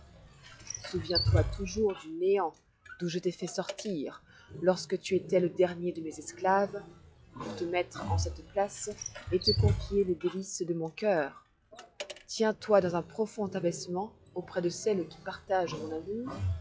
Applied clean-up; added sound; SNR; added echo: classical method log-MMSE.